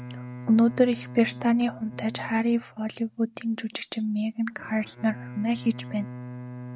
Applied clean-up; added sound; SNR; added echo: neural mask model RNNoise.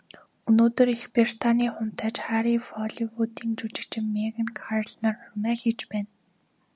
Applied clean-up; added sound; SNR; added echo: none; none; none; none.